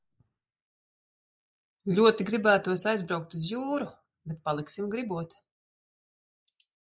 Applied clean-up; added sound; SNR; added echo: neural mask model Resemble Enhance denoiser.